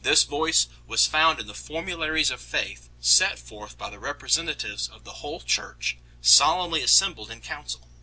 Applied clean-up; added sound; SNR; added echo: none; none; none; none.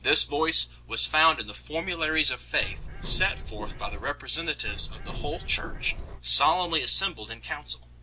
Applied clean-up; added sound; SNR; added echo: none; Bird; 9 dB; none.